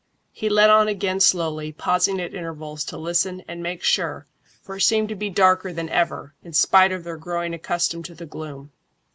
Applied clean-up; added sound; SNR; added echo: none; none; none; none.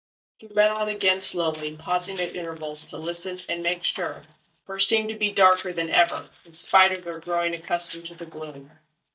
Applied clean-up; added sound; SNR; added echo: neural mask model DeepFilterNet 3.